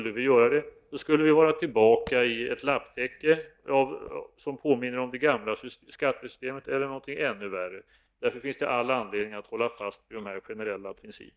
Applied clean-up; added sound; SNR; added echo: neural mask model DeepFilterNet 3.